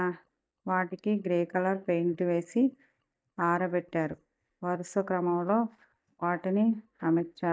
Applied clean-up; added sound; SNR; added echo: neural mask model DeepFilterNet 3.